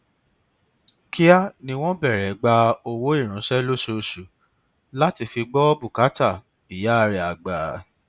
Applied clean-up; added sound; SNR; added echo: none; none; none; none.